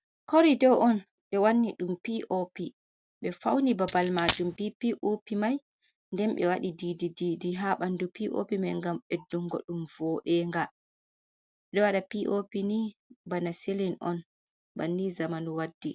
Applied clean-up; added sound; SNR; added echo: none; Coin (dropping); -1 dB; none.